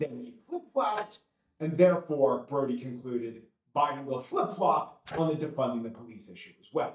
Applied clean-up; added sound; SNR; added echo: neural mask model DeepFilterNet 3.